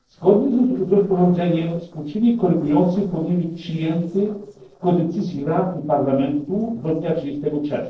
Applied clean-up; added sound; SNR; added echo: neural separator model SepFormer DNS4.